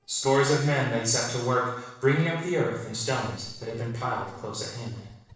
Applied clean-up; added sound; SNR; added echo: neural separator model SepFormer DNS4.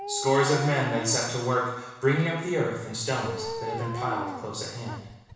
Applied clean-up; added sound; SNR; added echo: none; Dog; 10 dB; reverberation time 1.1 s.